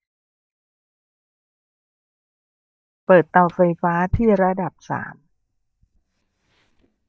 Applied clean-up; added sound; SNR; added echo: neural mask model DeepFilterNet 3.